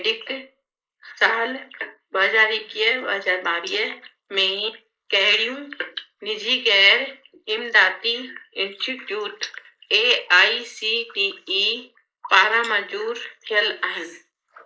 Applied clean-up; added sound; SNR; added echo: neural mask model Resemble Enhance denoiser.